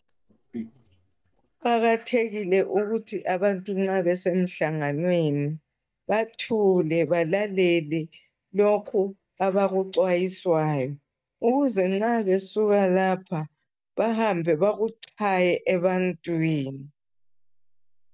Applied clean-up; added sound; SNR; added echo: neural mask model DeepFilterNet 3.